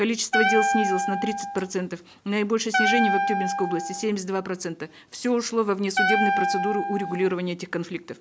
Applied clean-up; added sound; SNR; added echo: none; Wind instrument, woodwind instrument; -1 dB; none.